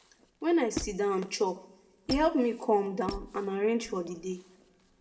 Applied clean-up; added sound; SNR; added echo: none; Squeak; 13 dB; reverberation time 0.6 s.